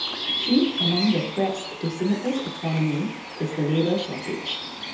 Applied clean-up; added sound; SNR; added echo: none; Bird; 6 dB; reverberation time 1.2 s.